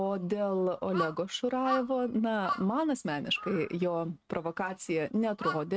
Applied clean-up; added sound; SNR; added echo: neural mask model RNNoise.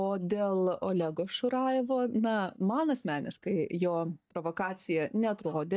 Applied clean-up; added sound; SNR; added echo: neural mask model DeepFilterNet 3.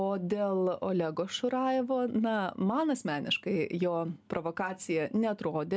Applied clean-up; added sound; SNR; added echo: none; none; none; none.